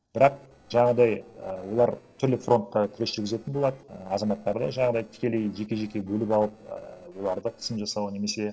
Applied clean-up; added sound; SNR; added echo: neural separator model SepFormer DNS4.